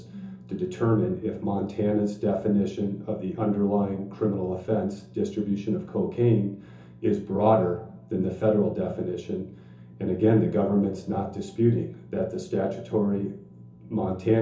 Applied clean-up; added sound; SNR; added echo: none; none; none; reverberation time 0.6 s.